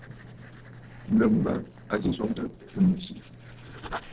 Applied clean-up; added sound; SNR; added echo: neural separator model SepFormer DNS4.